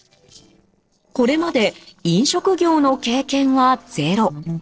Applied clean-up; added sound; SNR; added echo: neural separator model SepFormer DNS4.